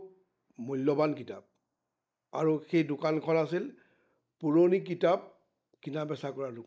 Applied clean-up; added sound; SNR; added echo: neural mask model Resemble Enhance denoiser.